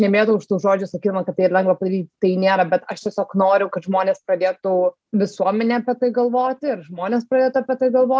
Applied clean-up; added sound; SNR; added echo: none; none; none; none.